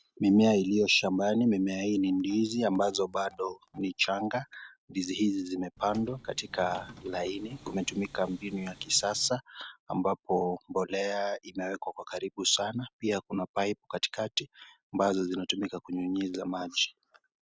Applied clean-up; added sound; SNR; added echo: neural separator model SepFormer DNS4.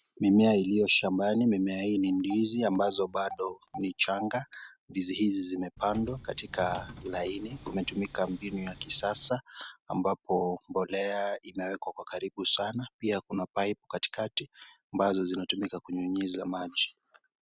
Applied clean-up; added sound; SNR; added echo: none; Subway, metro, underground + Telephone; 16 dB; none.